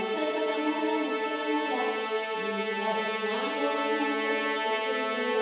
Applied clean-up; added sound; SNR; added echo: none; Musical instrument; -3 dB; reverberation time 1.2 s.